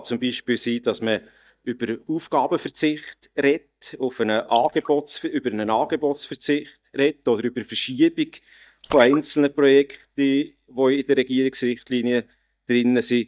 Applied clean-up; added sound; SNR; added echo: neural mask model DeepFilterNet 3.